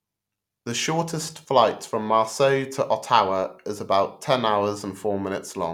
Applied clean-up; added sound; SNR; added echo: none; none; none; none.